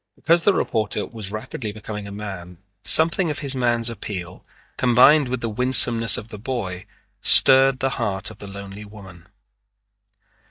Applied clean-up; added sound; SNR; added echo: neural mask model DeepFilterNet 3.